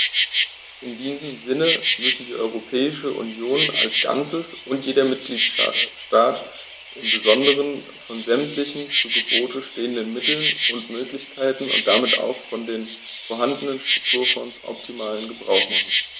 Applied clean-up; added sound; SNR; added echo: none; Insect; 1 dB; none.